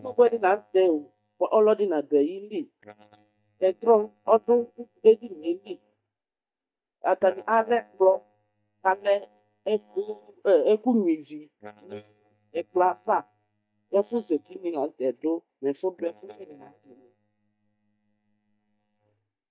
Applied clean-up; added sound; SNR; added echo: neural mask model DeepFilterNet 3.